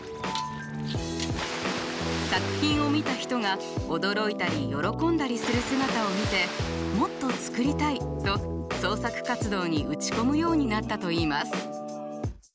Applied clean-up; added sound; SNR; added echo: none; Water; 12 dB; none.